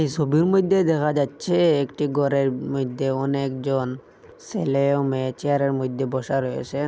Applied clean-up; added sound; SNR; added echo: none; none; none; none.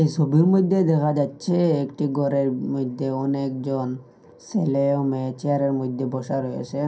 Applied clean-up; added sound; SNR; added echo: none; none; none; reverberation time 0.3 s.